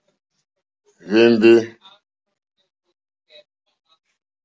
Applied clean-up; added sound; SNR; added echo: none; none; none; none.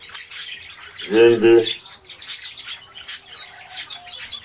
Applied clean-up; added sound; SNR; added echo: none; Chirp, tweet; 9 dB; reverberation time 0.2 s.